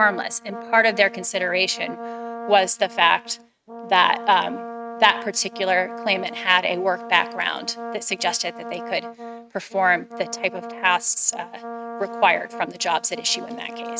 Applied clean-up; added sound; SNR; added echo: neural mask model RNNoise.